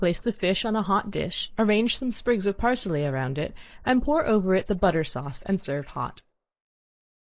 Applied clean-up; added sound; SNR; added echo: neural mask model Resemble Enhance denoiser.